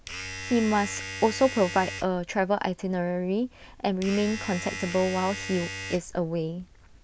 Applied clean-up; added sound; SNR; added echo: none; Domestic sounds, home sounds; 11 dB; none.